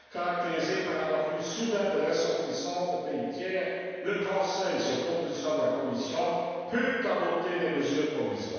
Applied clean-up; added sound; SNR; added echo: none; none; none; reverberation time 1.9 s.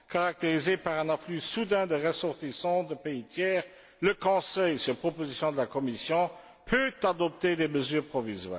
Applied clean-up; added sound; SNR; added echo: none; none; none; none.